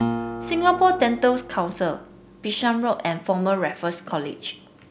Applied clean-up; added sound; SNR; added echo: none; Acoustic guitar; 10 dB; none.